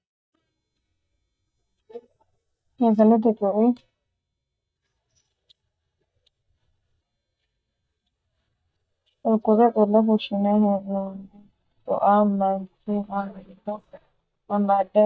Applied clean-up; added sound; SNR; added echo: neural mask model DeepFilterNet 3.